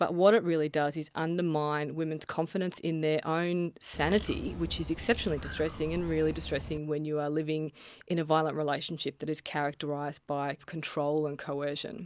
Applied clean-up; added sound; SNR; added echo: none; Bird; 10 dB; none.